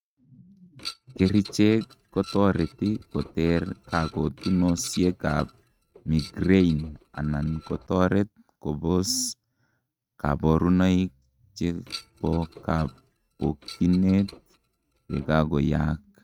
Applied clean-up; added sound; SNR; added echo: neural mask model RNNoise.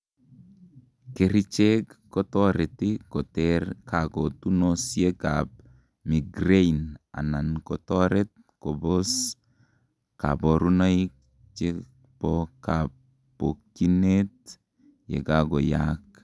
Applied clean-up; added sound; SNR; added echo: none; none; none; none.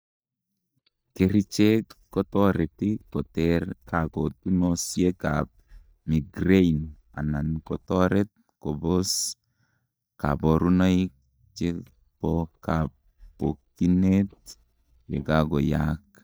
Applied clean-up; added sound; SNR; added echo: neural mask model DeepFilterNet 3.